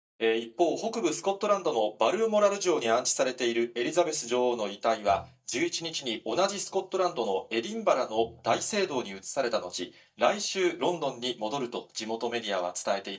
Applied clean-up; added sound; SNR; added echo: neural mask model DeepFilterNet 3.